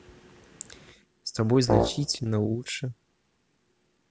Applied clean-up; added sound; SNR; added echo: none; Brass instrument; -1 dB; none.